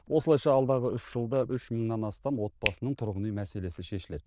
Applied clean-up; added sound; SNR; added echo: neural diffusion model UNIVERSE++.